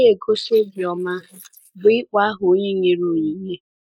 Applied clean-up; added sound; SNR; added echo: neural mask model Resemble Enhance denoiser.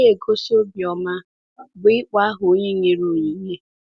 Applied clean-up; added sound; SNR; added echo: none; none; none; none.